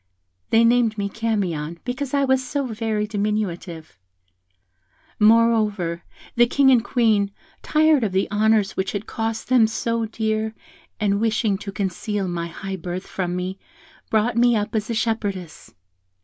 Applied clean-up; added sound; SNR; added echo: none; none; none; none.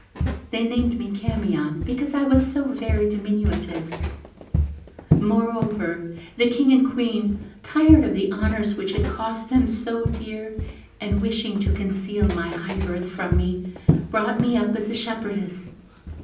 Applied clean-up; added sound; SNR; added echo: none; Walk, footsteps; 4 dB; reverberation time 0.6 s.